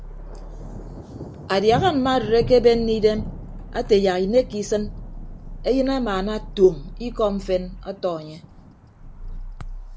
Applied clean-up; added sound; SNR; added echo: none; Growling + Thunder; 11 dB; none.